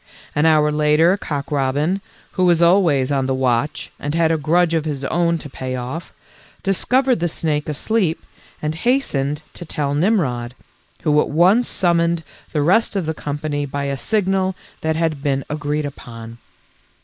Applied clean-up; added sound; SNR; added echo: neural mask model Resemble Enhance denoiser.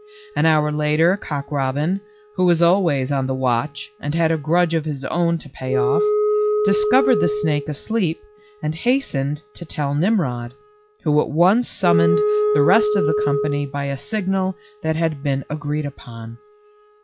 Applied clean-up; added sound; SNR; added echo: classical method log-MMSE.